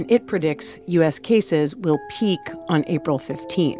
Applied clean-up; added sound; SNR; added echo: none; none; none; none.